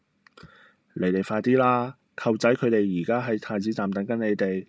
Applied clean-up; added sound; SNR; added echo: none; none; none; none.